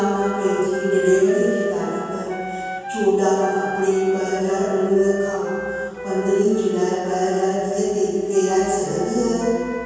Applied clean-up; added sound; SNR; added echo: none; Wind instrument, woodwind instrument; 10 dB; reverberation time 2.1 s.